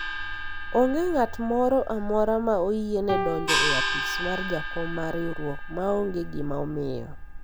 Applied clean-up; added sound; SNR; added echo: none; Piano + Gong; 3 dB; none.